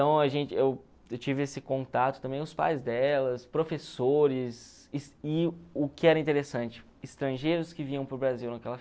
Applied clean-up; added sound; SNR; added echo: none; none; none; none.